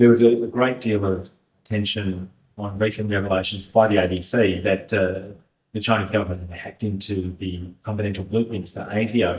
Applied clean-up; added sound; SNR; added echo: neural mask model DeepFilterNet 3.